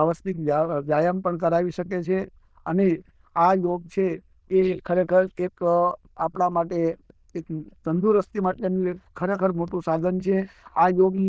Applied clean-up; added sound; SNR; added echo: neural diffusion model UNIVERSE++.